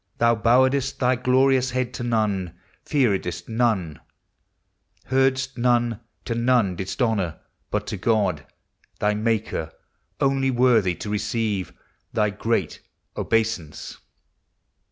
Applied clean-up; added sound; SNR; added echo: none; none; none; none.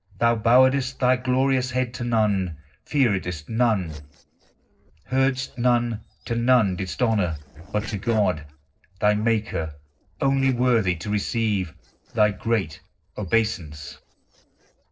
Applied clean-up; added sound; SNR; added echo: neural separator model SepFormer DNS4.